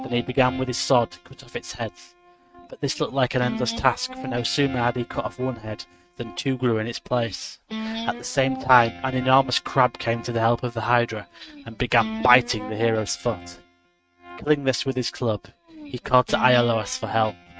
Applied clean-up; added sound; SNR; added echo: neural mask model RNNoise.